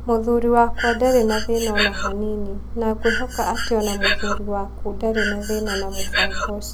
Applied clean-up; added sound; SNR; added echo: none; Engine + Breathing; 2 dB; none.